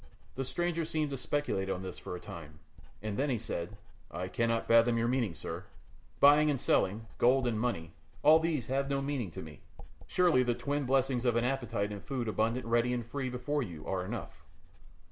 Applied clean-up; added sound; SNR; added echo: none; Writing; 12 dB; none.